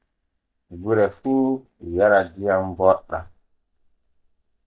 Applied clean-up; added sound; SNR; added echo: neural mask model DeepFilterNet 3.